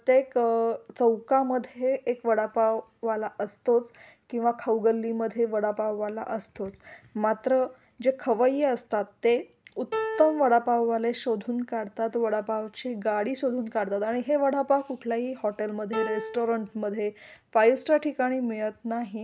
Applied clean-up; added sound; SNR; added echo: none; Piano; 8 dB; none.